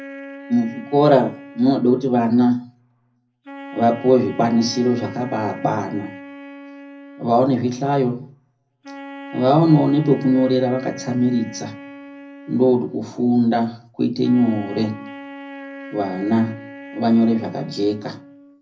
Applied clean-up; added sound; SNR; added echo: none; Wind instrument, woodwind instrument; 17 dB; reverberation time 0.4 s.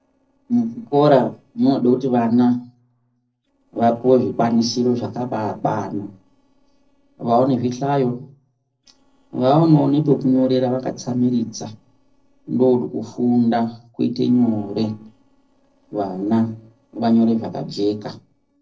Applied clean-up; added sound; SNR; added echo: neural separator model SepFormer DNS4.